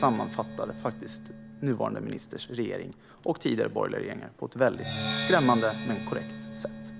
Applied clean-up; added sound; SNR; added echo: none; Percussion; 6 dB; none.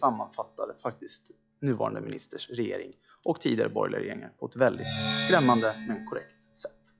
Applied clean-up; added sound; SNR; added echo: classical method log-MMSE.